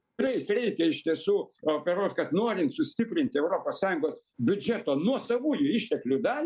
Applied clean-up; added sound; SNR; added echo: none; none; none; none.